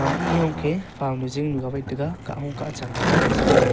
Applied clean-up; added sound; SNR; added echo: none; Skateboard; -2 dB; none.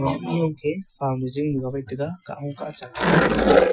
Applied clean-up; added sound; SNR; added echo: classical method Wiener filter.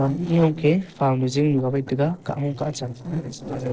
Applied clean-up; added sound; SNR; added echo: neural separator model SepFormer DNS4.